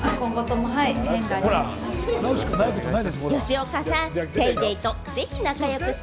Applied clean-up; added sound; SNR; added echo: none; Bowed string instrument; 16 dB; none.